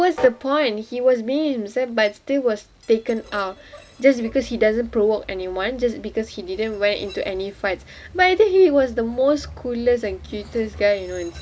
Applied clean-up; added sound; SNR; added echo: none; Train; 20 dB; none.